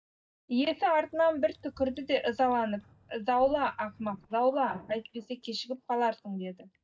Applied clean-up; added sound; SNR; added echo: neural mask model DeepFilterNet 3.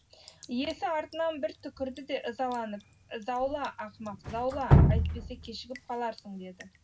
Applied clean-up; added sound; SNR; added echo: none; Drip; -4 dB; reverberation time 0.4 s.